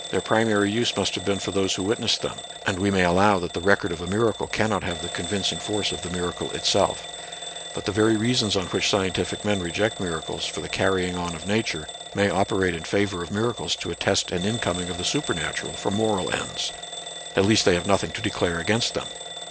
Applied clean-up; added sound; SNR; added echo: none; Alarm / Bell; 11 dB; none.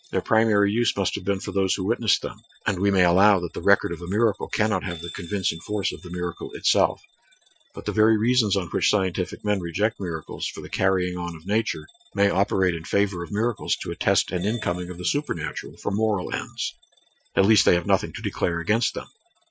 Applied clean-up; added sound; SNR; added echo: classical method Wiener filter.